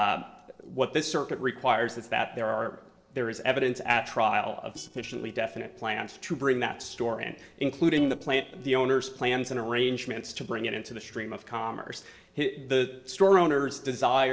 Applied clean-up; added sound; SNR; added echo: neural separator model SepFormer DNS4.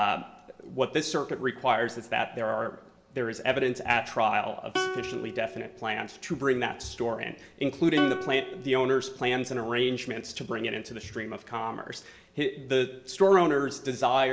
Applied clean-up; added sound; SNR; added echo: none; Plucked string instrument; 10 dB; reverberation time 0.6 s.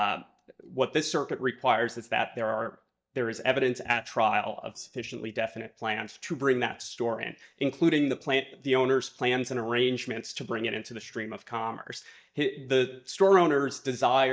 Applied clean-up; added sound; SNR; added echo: neural mask model DeepFilterNet 3.